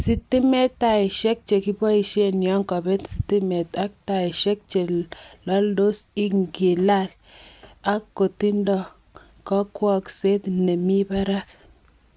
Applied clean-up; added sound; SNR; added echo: none; none; none; none.